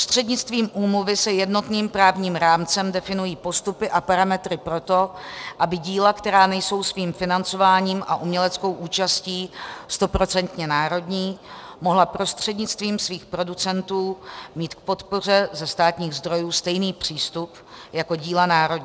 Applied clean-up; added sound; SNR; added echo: none; none; none; none.